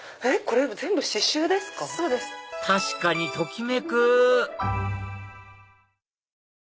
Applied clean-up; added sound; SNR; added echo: none; none; none; none.